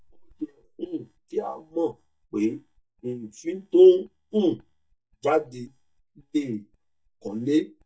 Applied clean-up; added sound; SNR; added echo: neural mask model DeepFilterNet 3.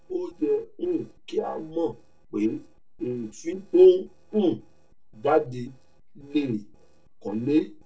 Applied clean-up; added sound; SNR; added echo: neural separator model SepFormer DNS4.